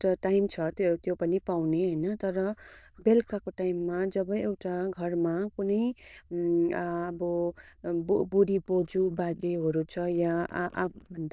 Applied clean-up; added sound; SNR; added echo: neural diffusion model UNIVERSE++.